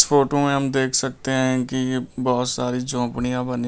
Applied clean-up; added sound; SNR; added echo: none; none; none; none.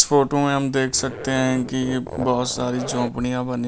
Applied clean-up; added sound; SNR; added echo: none; Zipper (clothing); 13 dB; none.